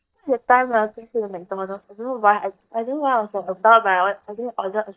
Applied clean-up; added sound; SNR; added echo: neural mask model DeepFilterNet 3.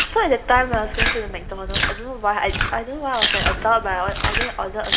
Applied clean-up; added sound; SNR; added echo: none; Chewing, mastication; 2 dB; reverberation time 1.6 s.